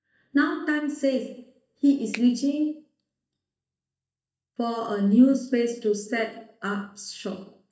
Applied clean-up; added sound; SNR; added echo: neural mask model DeepFilterNet 3.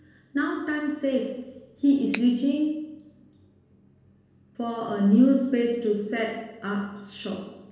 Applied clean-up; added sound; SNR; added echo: none; Finger snapping; 10 dB; reverberation time 1.1 s.